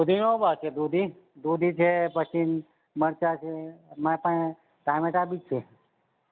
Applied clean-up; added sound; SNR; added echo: none; none; none; none.